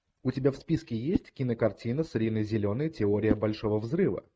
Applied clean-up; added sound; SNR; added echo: neural mask model RNNoise.